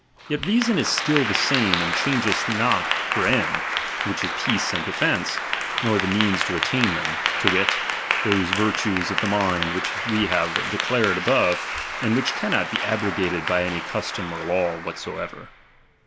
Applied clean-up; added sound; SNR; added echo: none; Applause / Clapping; 1 dB; none.